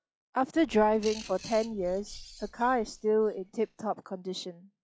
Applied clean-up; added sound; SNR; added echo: classical method log-MMSE.